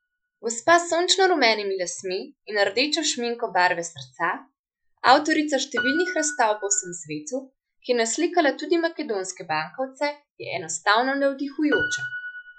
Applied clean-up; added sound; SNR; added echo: classical method Wiener filter.